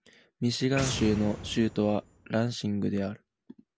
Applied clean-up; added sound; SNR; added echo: none; Boom; 12 dB; none.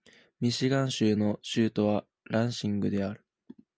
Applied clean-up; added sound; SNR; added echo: none; none; none; none.